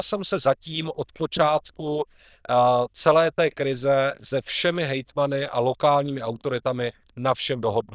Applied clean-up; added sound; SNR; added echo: neural diffusion model UNIVERSE++.